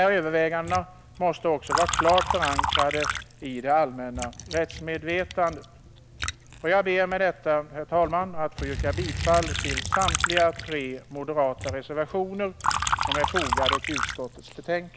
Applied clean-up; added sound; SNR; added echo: none; Liquid; 4 dB; none.